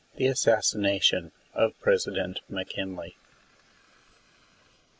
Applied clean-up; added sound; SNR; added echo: neural mask model Resemble Enhance denoiser.